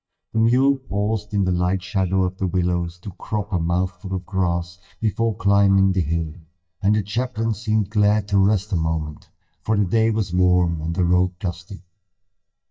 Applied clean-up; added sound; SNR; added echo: neural mask model DeepFilterNet 3.